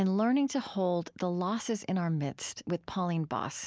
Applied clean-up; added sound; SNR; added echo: none; none; none; none.